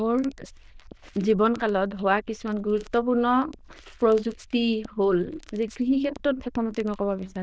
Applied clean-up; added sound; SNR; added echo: neural diffusion model UNIVERSE++.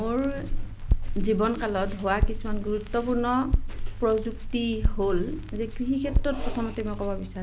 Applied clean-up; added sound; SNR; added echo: none; Crackle; 0 dB; none.